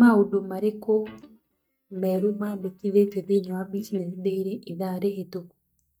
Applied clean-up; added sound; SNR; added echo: neural mask model DeepFilterNet 3.